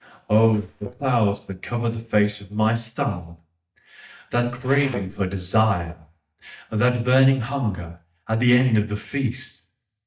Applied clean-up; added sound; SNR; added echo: neural mask model DeepFilterNet 3.